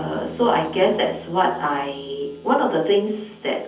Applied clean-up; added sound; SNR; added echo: none; Bass guitar; 19 dB; reverberation time 0.5 s.